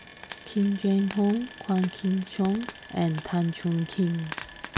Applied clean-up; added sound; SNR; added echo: none; Frying (food); 9 dB; none.